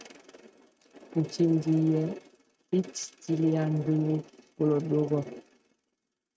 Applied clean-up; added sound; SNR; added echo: neural mask model RNNoise.